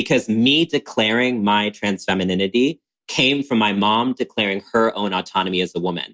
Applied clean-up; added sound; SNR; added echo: none; none; none; none.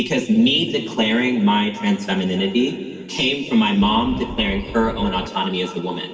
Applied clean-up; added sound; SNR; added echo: none; Wind; 12 dB; reverberation time 2.7 s.